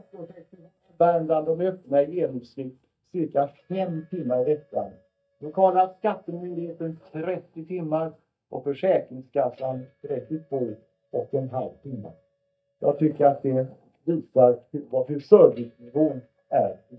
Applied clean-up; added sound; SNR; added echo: neural mask model DeepFilterNet 3.